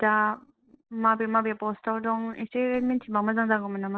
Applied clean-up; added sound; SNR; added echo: neural separator model SepFormer DNS4.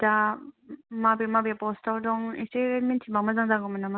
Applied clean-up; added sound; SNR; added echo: none; none; none; none.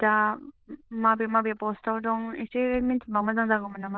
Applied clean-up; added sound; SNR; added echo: neural diffusion model UNIVERSE++.